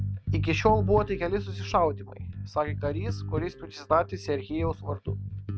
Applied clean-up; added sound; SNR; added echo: neural mask model RNNoise.